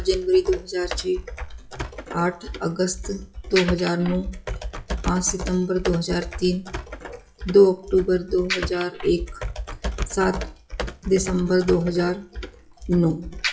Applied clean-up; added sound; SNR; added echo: classical method WPE with log-MMSE.